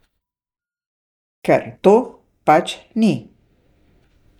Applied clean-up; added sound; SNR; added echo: neural mask model DeepFilterNet 3.